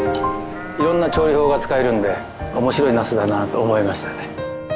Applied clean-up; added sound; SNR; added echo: none; Livestock, farm animals, working animals; 15 dB; none.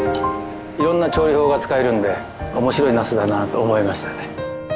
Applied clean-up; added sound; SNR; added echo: none; none; none; none.